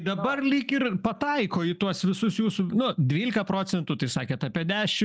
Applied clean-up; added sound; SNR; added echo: none; none; none; none.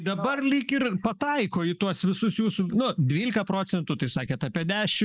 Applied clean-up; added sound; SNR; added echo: neural mask model Resemble Enhance denoiser.